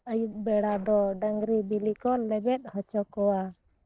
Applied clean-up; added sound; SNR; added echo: neural separator model SepFormer DNS4.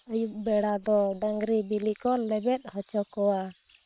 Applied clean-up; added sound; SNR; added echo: neural separator model SepFormer WHAM!.